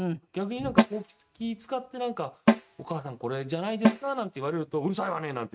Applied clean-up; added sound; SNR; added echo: neural mask model RNNoise.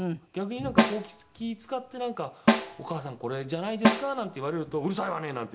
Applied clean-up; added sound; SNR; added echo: none; Snare drum; -3 dB; none.